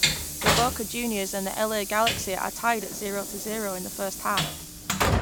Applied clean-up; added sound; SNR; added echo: none; Train; 0 dB; none.